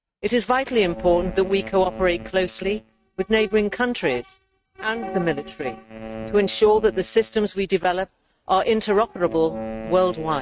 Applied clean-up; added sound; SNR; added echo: neural mask model RNNoise.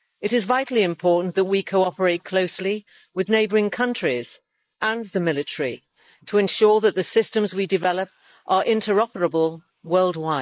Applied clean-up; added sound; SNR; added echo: neural mask model Resemble Enhance denoiser.